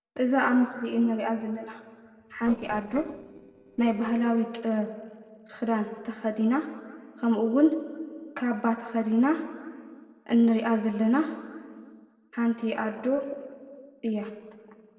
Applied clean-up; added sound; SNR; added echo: neural separator model SepFormer DNS4.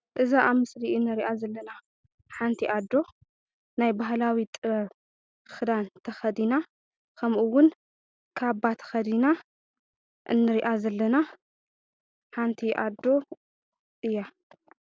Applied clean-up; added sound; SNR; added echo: none; none; none; none.